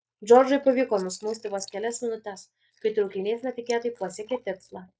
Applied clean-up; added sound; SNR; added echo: neural mask model Resemble Enhance denoiser.